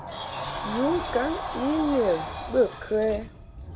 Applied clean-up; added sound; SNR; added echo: none; Sliding door; 6 dB; none.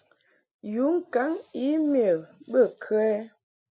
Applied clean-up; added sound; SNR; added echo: none; none; none; none.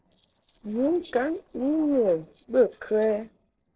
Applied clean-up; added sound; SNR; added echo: neural separator model SepFormer DNS4.